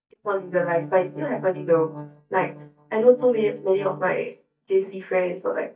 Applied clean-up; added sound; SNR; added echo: neural mask model DeepFilterNet 3.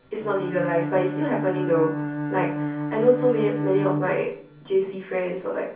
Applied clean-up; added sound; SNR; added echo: none; Bowed string instrument; 5 dB; reverberation time 0.6 s.